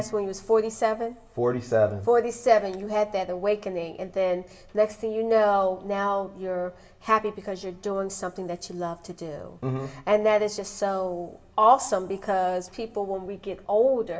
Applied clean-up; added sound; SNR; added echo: none; none; none; reverberation time 0.8 s.